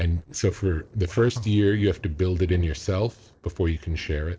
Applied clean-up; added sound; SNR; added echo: neural separator model SepFormer DNS4.